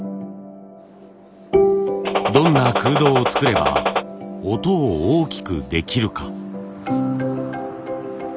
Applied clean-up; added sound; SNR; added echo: none; Gunshot, gunfire; 0 dB; none.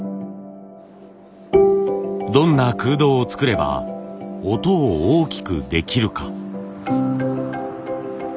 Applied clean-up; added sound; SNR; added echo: none; none; none; none.